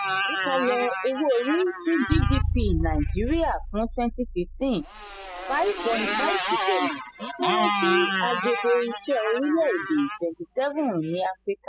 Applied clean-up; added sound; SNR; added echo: classical method spectral subtraction.